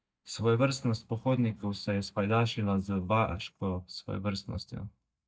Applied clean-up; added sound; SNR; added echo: neural mask model DeepFilterNet 3.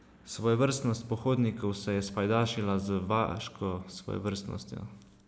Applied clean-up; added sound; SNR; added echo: none; none; none; none.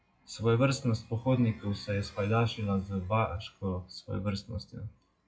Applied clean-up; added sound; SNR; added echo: classical method WPE with log-MMSE.